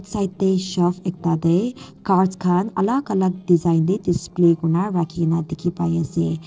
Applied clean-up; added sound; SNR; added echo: neural separator model SepFormer DNS4.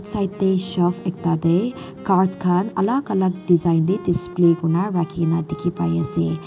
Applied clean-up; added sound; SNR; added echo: none; Wind instrument, woodwind instrument; 19 dB; none.